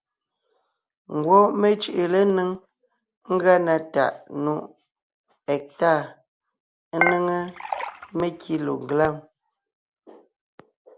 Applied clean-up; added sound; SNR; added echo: none; Dishes, pots, and pans / Chink, clink; 4 dB; none.